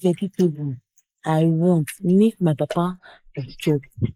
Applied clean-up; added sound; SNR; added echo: neural mask model Resemble Enhance denoiser.